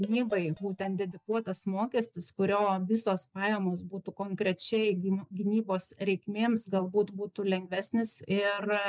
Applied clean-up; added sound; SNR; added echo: neural mask model DeepFilterNet 3.